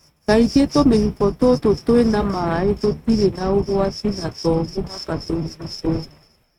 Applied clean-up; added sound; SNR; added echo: neural mask model RNNoise.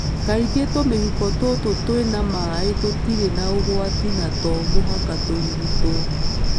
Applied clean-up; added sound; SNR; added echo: none; Cricket; -3 dB; none.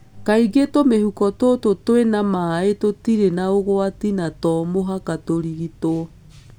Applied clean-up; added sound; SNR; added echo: none; none; none; none.